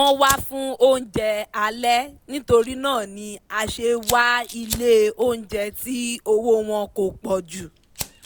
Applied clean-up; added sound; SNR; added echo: none; Fire; 16 dB; none.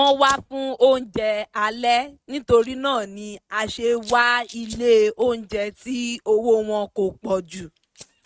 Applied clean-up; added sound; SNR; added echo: neural mask model RNNoise.